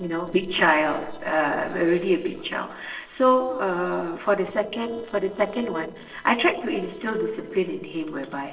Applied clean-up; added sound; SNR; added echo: neural separator model SepFormer DNS4.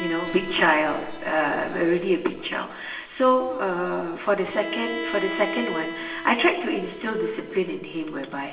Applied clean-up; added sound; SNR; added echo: none; Bowed string instrument; 11 dB; reverberation time 1.1 s.